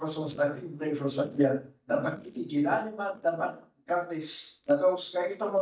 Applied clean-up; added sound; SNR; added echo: neural mask model DeepFilterNet 3.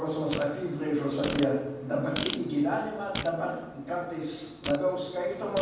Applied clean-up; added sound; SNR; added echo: none; Fart; 11 dB; reverberation time 1.2 s.